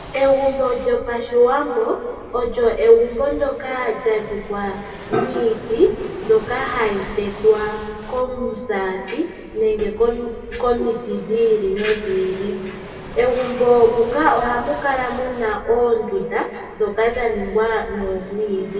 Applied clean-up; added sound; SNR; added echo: none; Fixed-wing aircraft, airplane; 17 dB; reverberation time 2.1 s.